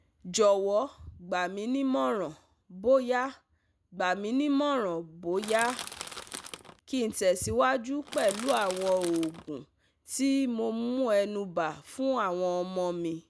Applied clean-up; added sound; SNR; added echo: none; Crushing; 10 dB; none.